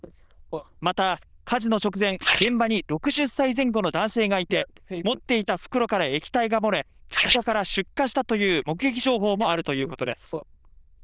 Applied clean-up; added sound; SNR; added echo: neural diffusion model UNIVERSE++.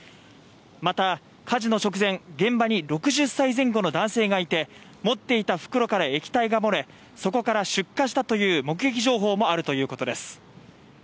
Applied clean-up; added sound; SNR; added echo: none; none; none; none.